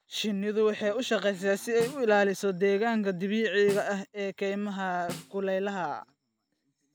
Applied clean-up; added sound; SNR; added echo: none; Snare drum; 16 dB; none.